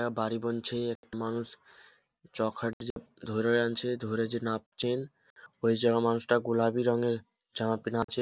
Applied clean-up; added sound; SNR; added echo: none; none; none; none.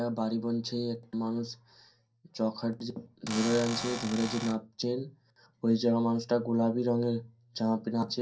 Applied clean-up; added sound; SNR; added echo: none; Cupboard open or close / Door; 7 dB; reverberation time 0.3 s.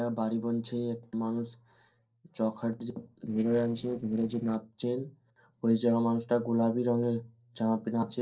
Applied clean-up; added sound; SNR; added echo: neural separator model SepFormer DNS4.